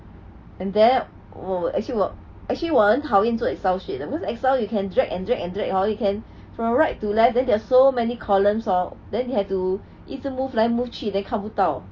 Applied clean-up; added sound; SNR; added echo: none; none; none; none.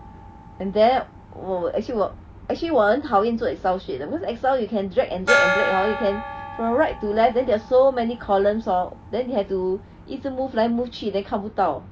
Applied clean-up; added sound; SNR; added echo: none; Gong; 9 dB; none.